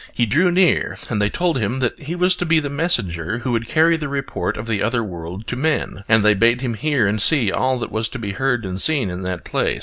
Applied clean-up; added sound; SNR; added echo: none; none; none; none.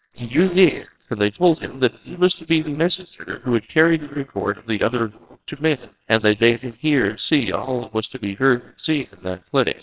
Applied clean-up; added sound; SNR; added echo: neural separator model SepFormer WHAMR!.